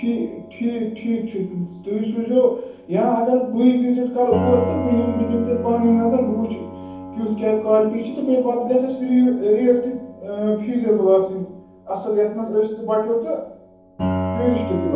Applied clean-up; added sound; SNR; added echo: none; Piano; 11 dB; reverberation time 0.7 s.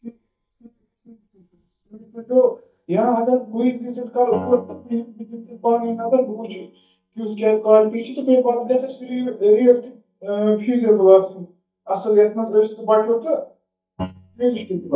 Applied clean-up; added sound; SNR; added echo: neural mask model DeepFilterNet 3.